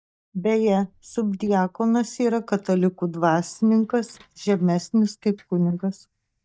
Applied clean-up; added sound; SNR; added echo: neural mask model DeepFilterNet 3.